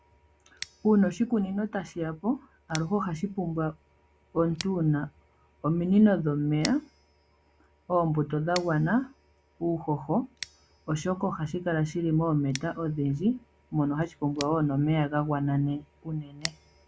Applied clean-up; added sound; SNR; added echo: none; Scissors; 19 dB; none.